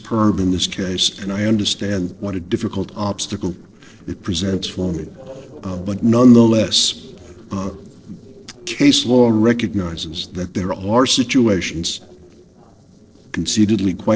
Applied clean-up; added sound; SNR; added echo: neural separator model SepFormer DNS4.